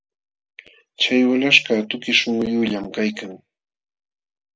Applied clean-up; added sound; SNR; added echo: none; none; none; none.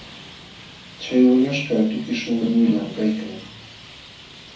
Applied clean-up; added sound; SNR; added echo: none; Traffic noise, roadway noise; 19 dB; reverberation time 0.6 s.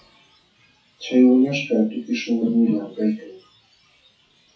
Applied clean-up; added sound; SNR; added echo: classical method WPE with log-MMSE.